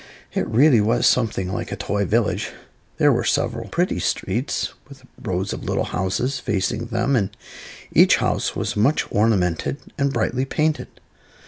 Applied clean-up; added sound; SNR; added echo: none; none; none; none.